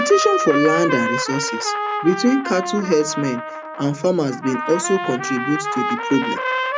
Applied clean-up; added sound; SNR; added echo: none; Trumpet; 4 dB; none.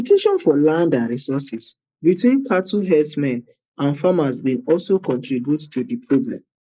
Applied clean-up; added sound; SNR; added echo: neural mask model Resemble Enhance denoiser.